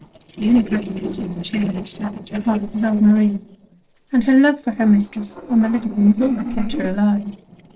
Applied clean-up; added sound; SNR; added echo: neural separator model SepFormer DNS4.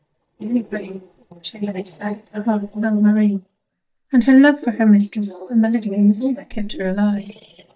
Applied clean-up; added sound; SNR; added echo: neural mask model DeepFilterNet 3.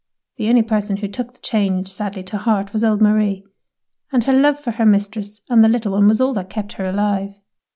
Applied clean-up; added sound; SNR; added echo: none; none; none; none.